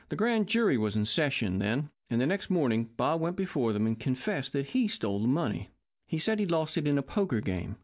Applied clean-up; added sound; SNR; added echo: none; none; none; none.